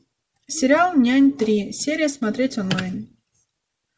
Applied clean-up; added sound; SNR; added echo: none; none; none; none.